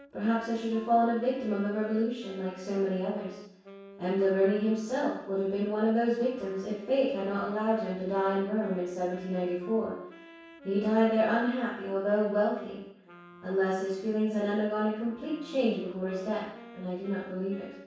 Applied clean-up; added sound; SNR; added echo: none; Wind instrument, woodwind instrument; 20 dB; reverberation time 0.7 s.